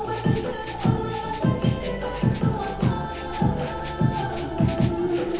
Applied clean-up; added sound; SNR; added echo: none; Rattle (instrument); 5 dB; reverberation time 1.0 s.